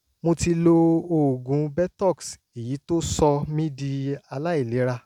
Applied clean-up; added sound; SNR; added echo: none; none; none; none.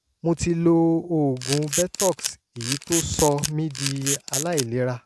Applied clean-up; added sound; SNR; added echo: none; Camera; 4 dB; none.